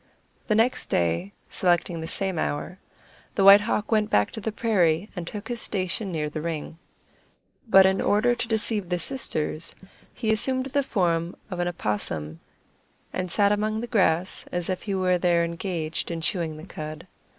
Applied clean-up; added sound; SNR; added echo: neural mask model Resemble Enhance denoiser.